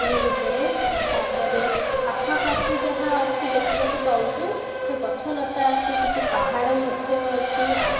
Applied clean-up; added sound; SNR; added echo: none; Race car, auto racing; -2 dB; reverberation time 1.2 s.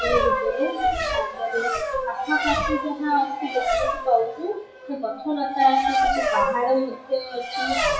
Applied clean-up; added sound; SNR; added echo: classical method WPE with log-MMSE.